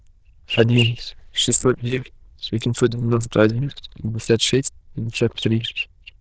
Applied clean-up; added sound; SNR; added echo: neural diffusion model UNIVERSE++.